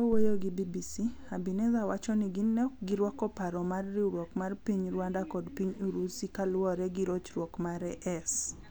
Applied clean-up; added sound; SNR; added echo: none; none; none; none.